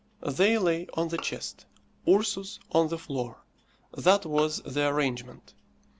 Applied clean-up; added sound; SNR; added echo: none; Bowed string instrument; 19 dB; none.